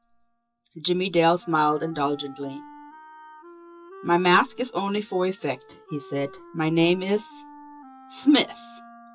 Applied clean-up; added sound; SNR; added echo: classical method WPE with log-MMSE.